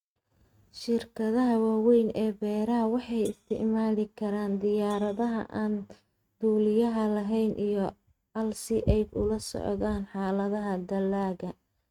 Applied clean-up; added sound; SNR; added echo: neural mask model RNNoise.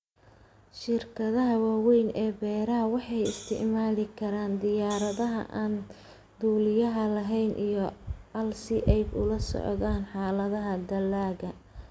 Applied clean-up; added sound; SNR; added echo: none; Hi-hat; 14 dB; none.